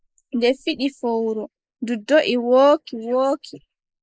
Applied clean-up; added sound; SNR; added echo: neural mask model Resemble Enhance denoiser.